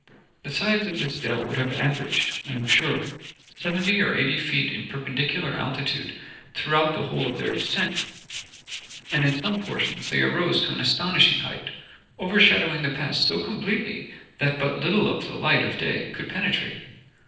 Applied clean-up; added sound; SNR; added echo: neural separator model SepFormer DNS4.